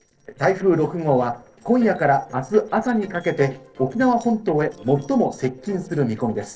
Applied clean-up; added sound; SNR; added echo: neural separator model SepFormer DNS4.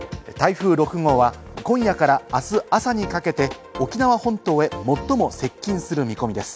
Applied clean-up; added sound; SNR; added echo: none; none; none; none.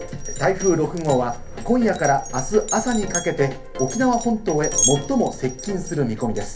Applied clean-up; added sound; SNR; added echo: none; Glass; 7 dB; reverberation time 0.3 s.